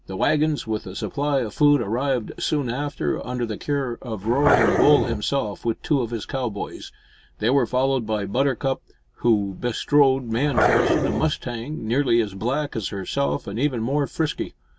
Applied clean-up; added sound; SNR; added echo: none; Growling; -1 dB; none.